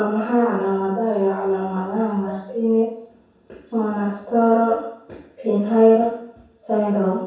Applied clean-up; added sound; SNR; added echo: none; none; none; reverberation time 0.7 s.